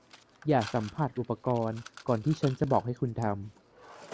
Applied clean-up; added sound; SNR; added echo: none; Mechanisms; 19 dB; none.